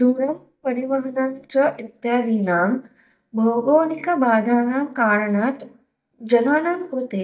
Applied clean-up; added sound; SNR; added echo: neural mask model DeepFilterNet 3.